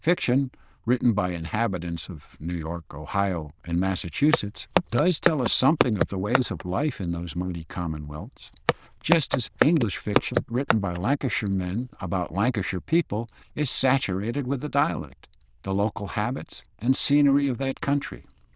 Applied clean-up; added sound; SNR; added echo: neural diffusion model UNIVERSE++.